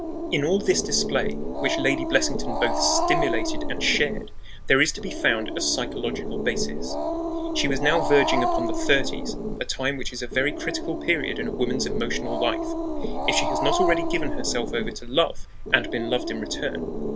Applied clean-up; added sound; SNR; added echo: none; Growling; 0 dB; none.